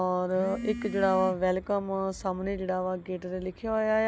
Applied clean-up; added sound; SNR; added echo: none; none; none; none.